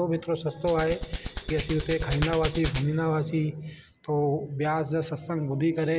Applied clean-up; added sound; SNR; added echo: none; Hands; 8 dB; none.